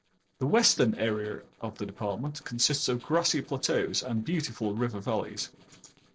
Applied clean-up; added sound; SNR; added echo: neural separator model SepFormer DNS4.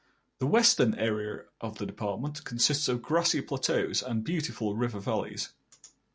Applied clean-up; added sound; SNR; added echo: none; none; none; none.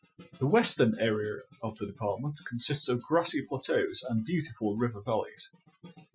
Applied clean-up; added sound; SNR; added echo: classical method Wiener filter.